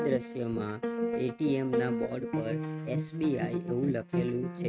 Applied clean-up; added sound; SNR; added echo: neural mask model RNNoise.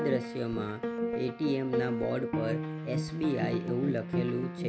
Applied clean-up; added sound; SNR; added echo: none; Piano; 1 dB; none.